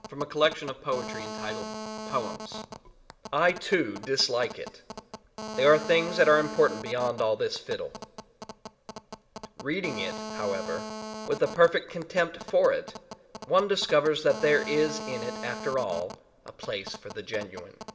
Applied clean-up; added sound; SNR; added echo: none; Telephone; 12 dB; reverberation time 1.1 s.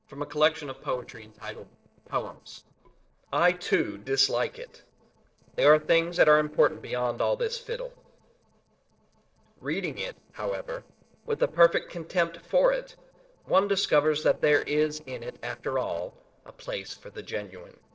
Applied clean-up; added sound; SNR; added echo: neural separator model SepFormer DNS4.